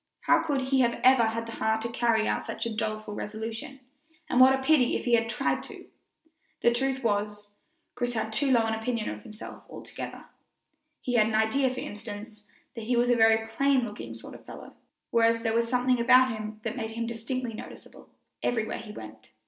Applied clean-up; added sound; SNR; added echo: none; none; none; none.